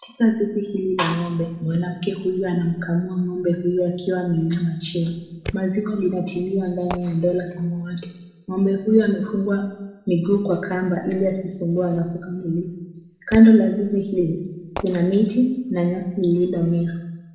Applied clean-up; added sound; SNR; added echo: none; Fireworks; 16 dB; reverberation time 0.9 s.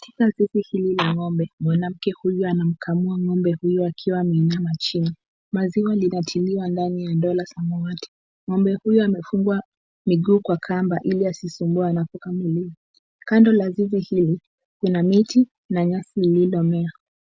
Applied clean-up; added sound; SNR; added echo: none; none; none; none.